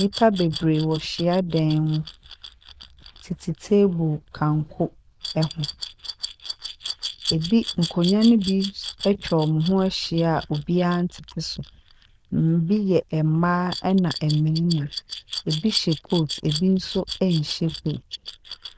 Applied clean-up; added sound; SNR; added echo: neural diffusion model UNIVERSE++.